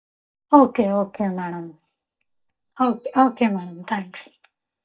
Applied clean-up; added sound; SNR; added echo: neural mask model DeepFilterNet 3.